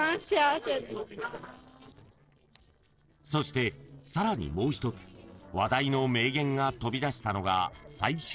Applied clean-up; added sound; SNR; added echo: neural separator model SepFormer DNS4.